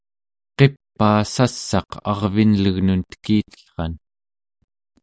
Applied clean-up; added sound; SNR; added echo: none; none; none; none.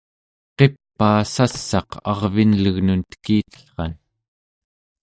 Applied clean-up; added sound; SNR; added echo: neural mask model DeepFilterNet 3.